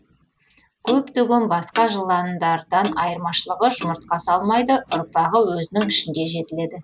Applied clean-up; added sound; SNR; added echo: none; Clock; 16 dB; none.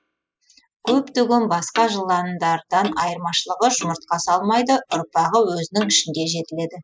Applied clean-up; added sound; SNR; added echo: classical method spectral subtraction.